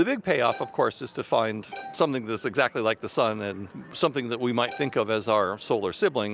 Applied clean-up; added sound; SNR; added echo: none; Bowed string instrument; 17 dB; none.